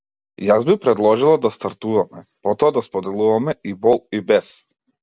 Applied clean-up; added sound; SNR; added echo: none; none; none; none.